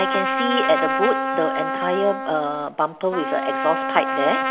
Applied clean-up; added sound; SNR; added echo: none; Trumpet; 1 dB; none.